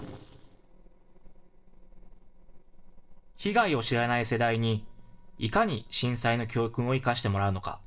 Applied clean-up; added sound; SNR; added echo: neural separator model SepFormer DNS4.